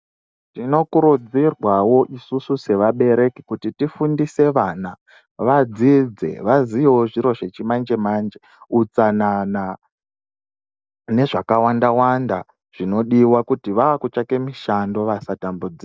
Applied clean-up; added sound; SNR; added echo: neural mask model DeepFilterNet 3.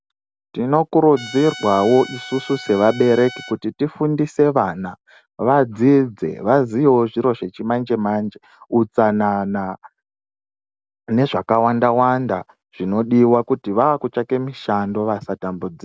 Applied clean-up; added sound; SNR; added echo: none; Trumpet; 16 dB; none.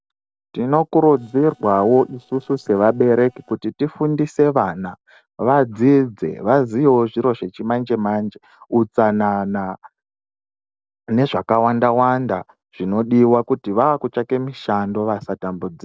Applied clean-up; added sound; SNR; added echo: neural separator model SepFormer DNS4.